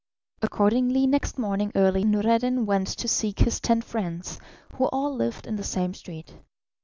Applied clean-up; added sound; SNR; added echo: none; none; none; none.